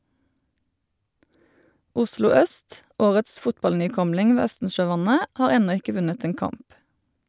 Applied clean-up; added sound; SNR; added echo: none; none; none; none.